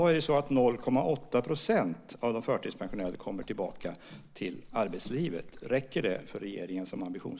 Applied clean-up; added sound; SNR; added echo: none; Liquid; 18 dB; none.